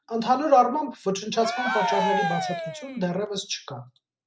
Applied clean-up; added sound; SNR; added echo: none; Cheering; 2 dB; none.